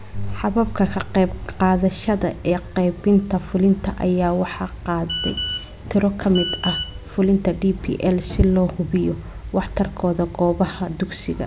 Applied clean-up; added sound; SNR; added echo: none; Telephone; 6 dB; none.